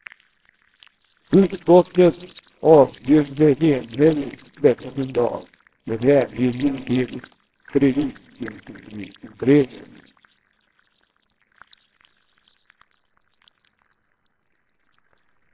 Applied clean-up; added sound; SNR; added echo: neural separator model SepFormer WHAMR!.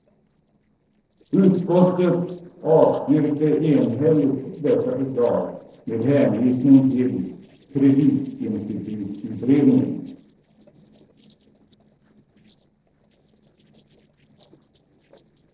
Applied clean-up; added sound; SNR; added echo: neural separator model SepFormer DNS4.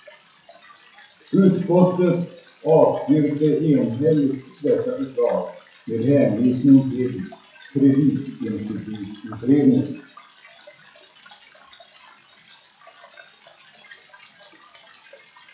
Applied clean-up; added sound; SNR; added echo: classical method WPE with log-MMSE.